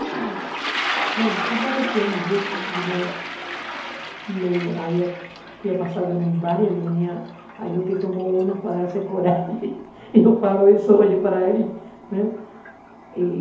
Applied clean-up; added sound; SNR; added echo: none; Toilet flush; 10 dB; reverberation time 2.2 s.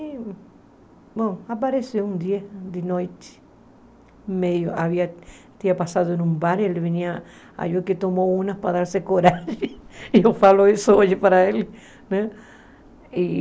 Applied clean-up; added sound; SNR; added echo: none; none; none; none.